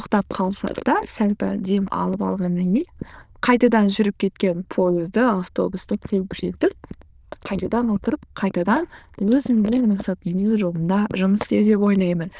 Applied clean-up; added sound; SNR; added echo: neural diffusion model UNIVERSE++.